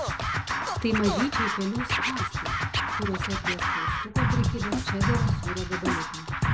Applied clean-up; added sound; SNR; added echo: none; Scratching (performance technique); -5 dB; none.